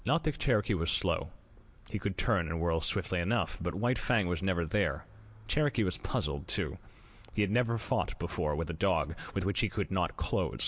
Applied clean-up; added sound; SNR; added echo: none; none; none; none.